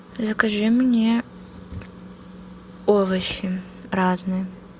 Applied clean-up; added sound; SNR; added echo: none; none; none; none.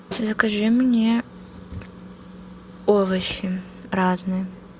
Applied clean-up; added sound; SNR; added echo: none; Snare drum; 18 dB; none.